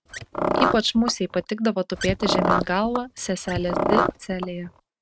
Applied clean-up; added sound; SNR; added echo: neural mask model RNNoise.